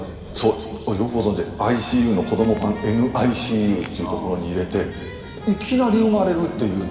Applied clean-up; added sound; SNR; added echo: none; Walk, footsteps; 17 dB; reverberation time 2.3 s.